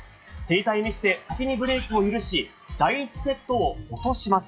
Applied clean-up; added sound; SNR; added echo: classical method WPE with log-MMSE.